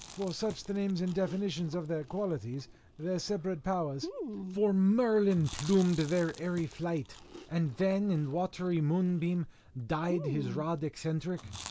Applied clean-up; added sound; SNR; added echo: none; Chewing, mastication; 15 dB; none.